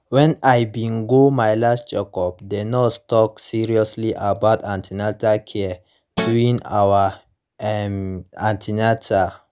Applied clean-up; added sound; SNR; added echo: none; Guitar; 7 dB; none.